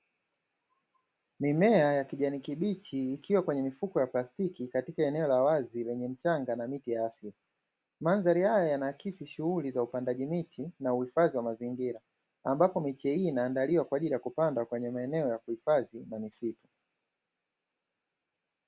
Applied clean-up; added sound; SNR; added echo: none; none; none; none.